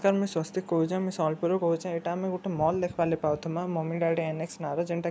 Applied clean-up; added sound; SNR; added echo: none; none; none; none.